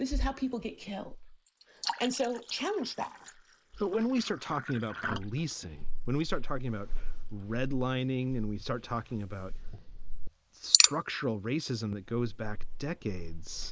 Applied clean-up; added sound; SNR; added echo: neural mask model Resemble Enhance denoiser.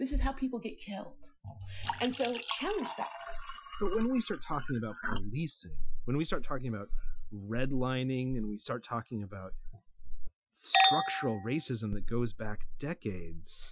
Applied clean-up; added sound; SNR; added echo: classical method Wiener filter.